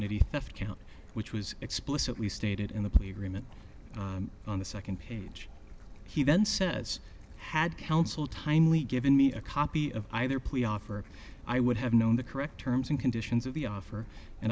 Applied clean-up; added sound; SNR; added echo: none; Stream / Bird; 17 dB; none.